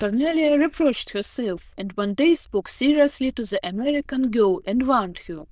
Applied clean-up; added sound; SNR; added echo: neural diffusion model UNIVERSE++.